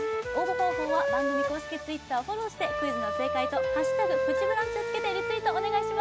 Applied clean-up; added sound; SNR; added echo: none; Wind instrument, woodwind instrument; -2 dB; none.